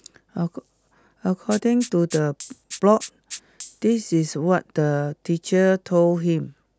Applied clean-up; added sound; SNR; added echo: none; Rattle (instrument); 18 dB; none.